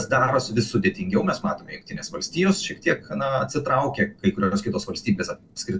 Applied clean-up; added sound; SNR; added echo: neural separator model SepFormer DNS4.